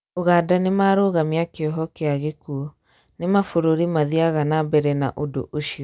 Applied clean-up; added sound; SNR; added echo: none; none; none; none.